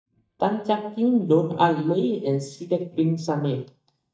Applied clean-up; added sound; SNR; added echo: neural mask model DeepFilterNet 3.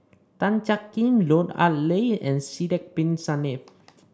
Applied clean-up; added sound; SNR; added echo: none; none; none; none.